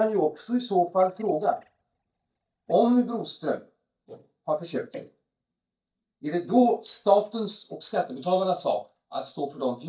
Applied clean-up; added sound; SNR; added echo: neural mask model DeepFilterNet 3.